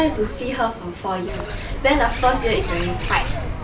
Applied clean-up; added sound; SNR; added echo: none; Bird; 4 dB; none.